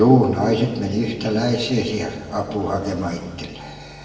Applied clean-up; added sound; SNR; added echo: none; Bowed string instrument; 18 dB; reverberation time 1.1 s.